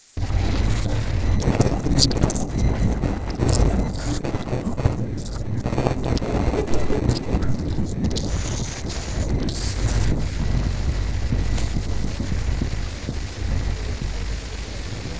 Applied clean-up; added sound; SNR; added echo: neural separator model SepFormer DNS4.